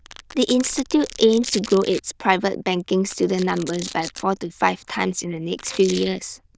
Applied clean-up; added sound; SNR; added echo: neural diffusion model UNIVERSE++.